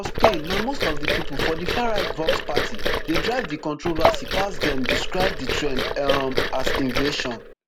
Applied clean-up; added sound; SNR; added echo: none; Liquid; -4 dB; none.